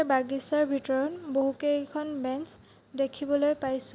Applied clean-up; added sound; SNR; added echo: none; none; none; none.